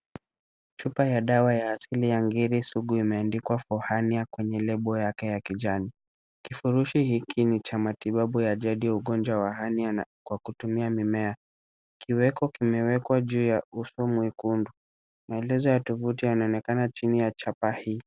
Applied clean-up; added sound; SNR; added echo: none; none; none; none.